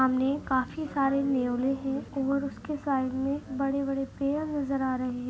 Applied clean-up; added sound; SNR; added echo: none; none; none; none.